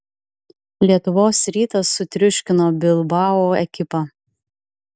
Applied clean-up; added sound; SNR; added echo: none; none; none; none.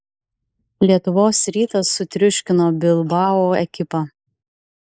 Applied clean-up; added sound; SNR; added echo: neural mask model Resemble Enhance denoiser.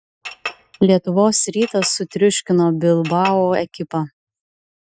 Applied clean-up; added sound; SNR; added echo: classical method Wiener filter.